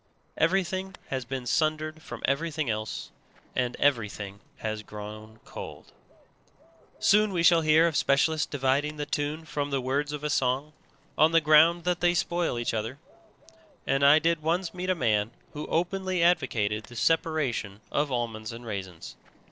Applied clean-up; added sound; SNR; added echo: neural separator model SepFormer DNS4.